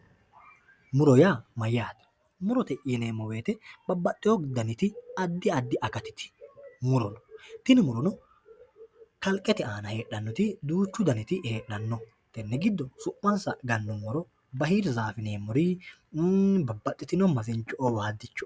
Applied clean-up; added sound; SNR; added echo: none; none; none; none.